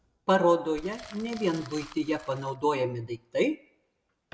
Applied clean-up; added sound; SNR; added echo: none; Crumpling, crinkling; 19 dB; none.